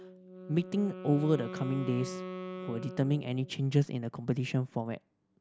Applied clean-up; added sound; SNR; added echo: none; Wind instrument, woodwind instrument; 12 dB; none.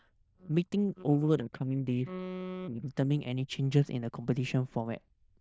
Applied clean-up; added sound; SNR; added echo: neural diffusion model UNIVERSE++.